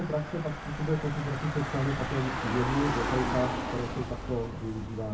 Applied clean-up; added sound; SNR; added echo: none; Engine / Car; 3 dB; reverberation time 0.3 s.